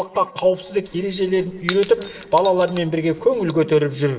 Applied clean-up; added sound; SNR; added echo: none; Shatter / Crushing; 17 dB; reverberation time 1.7 s.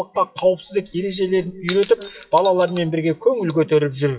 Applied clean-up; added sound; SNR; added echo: classical method WPE with log-MMSE.